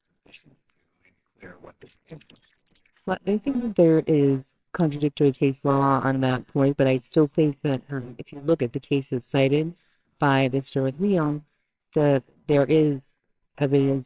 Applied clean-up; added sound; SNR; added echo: neural separator model SepFormer WHAMR!.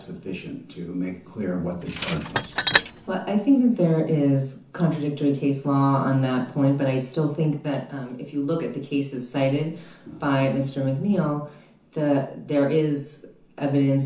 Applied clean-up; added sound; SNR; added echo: none; Tools; 3 dB; reverberation time 0.9 s.